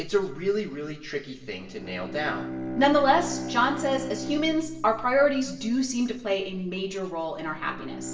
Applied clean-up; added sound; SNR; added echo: none; Bowed string instrument; 11 dB; reverberation time 0.8 s.